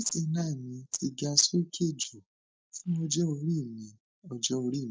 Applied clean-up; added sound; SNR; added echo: neural separator model SepFormer DNS4.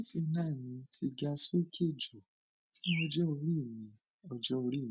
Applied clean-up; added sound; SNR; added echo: none; Bird; 14 dB; none.